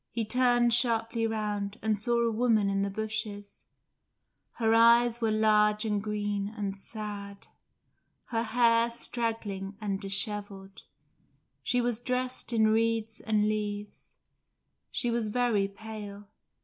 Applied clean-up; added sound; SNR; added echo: none; none; none; none.